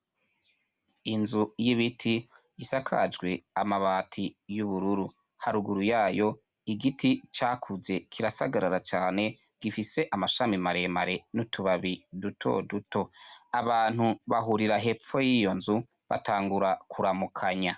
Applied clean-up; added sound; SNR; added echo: none; none; none; none.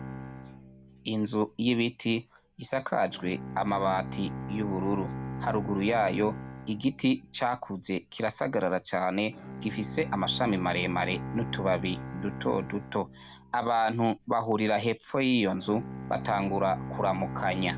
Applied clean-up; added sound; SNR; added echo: none; Bowed string instrument; 10 dB; none.